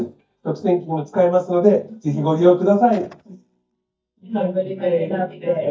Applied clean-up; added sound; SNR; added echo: neural mask model DeepFilterNet 3.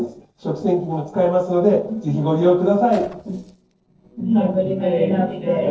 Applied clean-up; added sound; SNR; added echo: neural separator model SepFormer DNS4.